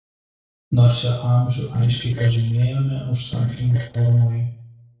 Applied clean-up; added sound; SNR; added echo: neural separator model SepFormer DNS4.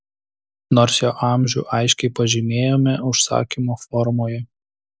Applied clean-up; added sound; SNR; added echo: none; none; none; none.